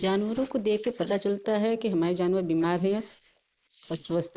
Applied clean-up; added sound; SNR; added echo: neural mask model Resemble Enhance denoiser.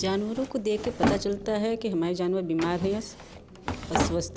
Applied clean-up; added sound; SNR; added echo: none; Drawer open or close; 4 dB; none.